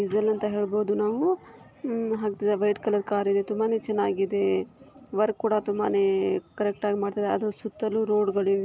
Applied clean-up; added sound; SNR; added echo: none; none; none; none.